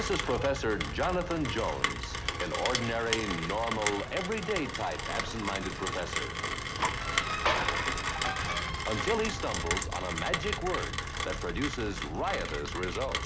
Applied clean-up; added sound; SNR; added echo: none; Rain; 1 dB; none.